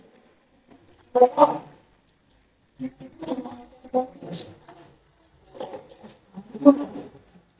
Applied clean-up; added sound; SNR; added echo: neural mask model DeepFilterNet 3.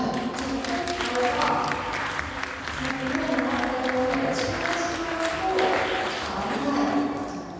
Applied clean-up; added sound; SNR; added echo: none; Applause; 5 dB; reverberation time 2.1 s.